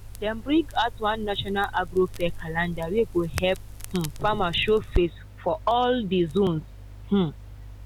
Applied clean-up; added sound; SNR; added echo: none; Crackle; 10 dB; none.